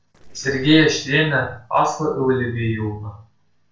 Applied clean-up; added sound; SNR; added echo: neural separator model SepFormer DNS4.